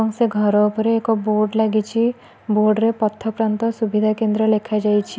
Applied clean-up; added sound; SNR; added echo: none; none; none; none.